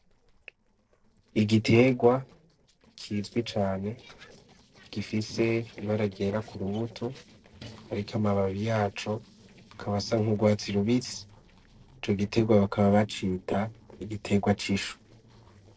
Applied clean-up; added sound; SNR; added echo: neural separator model SepFormer DNS4.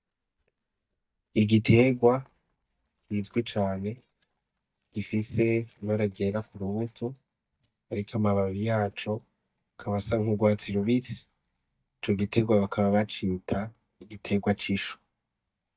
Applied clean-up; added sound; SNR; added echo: neural mask model DeepFilterNet 3.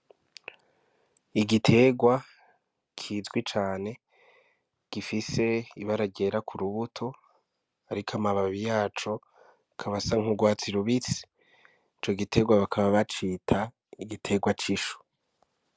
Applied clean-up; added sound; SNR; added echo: none; none; none; none.